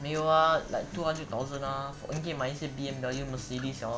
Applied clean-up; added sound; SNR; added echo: none; Acoustic guitar; 16 dB; none.